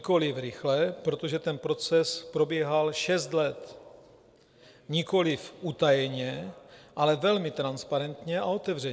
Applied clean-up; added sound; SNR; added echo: none; none; none; none.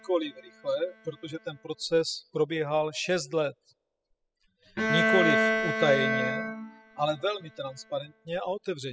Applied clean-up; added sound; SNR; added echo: classical method spectral subtraction.